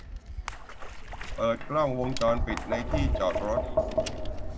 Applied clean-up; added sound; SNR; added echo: none; Splash, splatter + Tap; 0 dB; none.